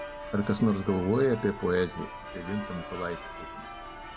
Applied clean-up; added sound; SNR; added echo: none; Church bell; 11 dB; none.